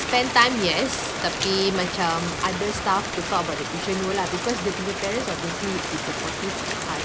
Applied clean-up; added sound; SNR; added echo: none; Rain; 3 dB; none.